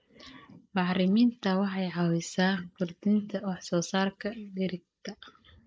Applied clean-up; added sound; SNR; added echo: neural mask model Resemble Enhance denoiser.